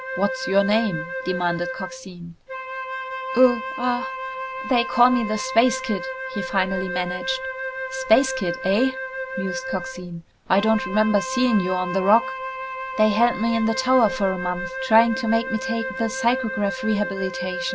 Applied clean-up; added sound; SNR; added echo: none; Wind instrument, woodwind instrument; 7 dB; none.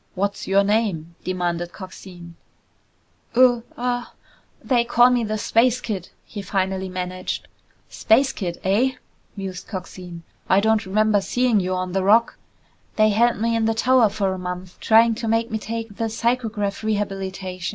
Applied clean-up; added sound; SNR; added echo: none; none; none; none.